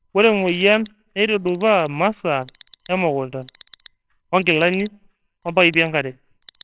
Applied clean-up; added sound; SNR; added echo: neural separator model SepFormer WHAMR!.